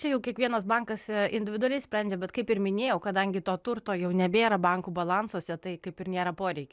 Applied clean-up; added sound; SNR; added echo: none; none; none; none.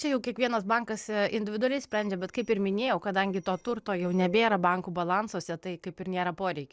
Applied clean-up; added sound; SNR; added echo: neural separator model SepFormer DNS4.